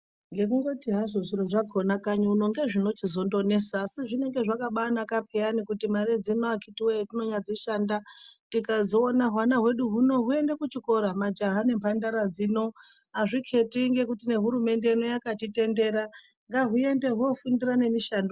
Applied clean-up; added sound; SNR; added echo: none; none; none; none.